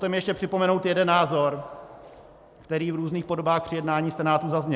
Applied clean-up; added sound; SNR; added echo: none; none; none; none.